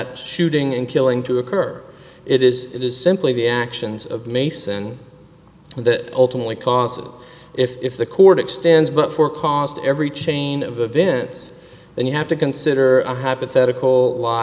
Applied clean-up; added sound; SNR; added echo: none; none; none; none.